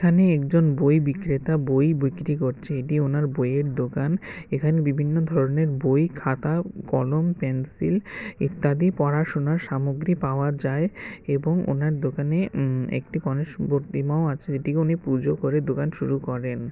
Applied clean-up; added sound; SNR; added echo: none; none; none; none.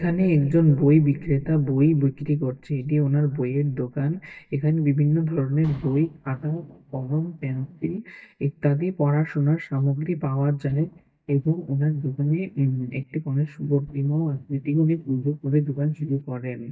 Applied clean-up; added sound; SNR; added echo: neural mask model DeepFilterNet 3.